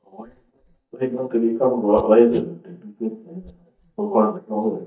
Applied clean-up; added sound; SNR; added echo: neural mask model DeepFilterNet 3.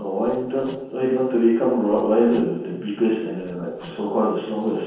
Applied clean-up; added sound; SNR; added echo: neural separator model SepFormer DNS4.